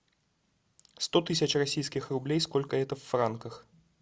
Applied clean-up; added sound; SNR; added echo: none; none; none; none.